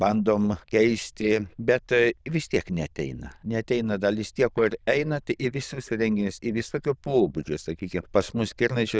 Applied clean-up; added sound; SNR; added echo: neural diffusion model UNIVERSE++.